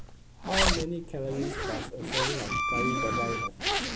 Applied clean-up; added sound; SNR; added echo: none; Bowed string instrument + Zipper (clothing); -5 dB; none.